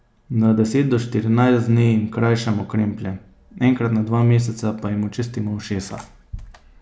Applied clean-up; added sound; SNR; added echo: none; none; none; none.